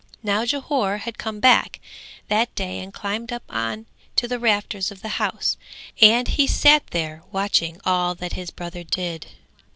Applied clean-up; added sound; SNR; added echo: none; none; none; none.